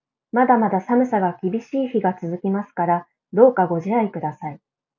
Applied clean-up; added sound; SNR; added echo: none; none; none; none.